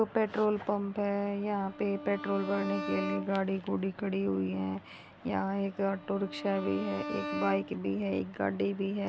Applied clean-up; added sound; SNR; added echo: none; Bowed string instrument; 10 dB; none.